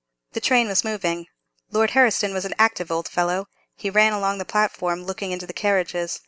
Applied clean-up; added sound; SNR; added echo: none; none; none; none.